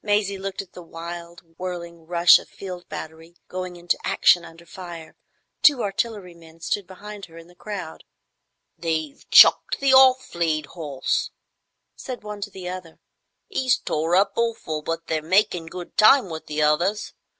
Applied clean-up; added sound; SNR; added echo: none; none; none; none.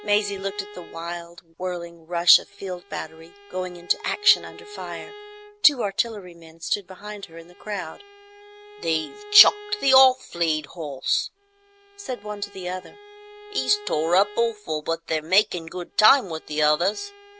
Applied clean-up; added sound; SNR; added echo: none; Bowed string instrument; 19 dB; none.